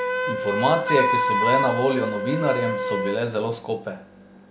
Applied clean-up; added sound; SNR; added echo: none; Wind instrument, woodwind instrument; 0 dB; none.